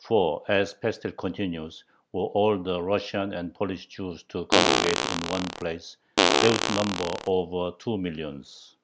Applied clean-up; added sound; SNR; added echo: none; Fart; -3 dB; none.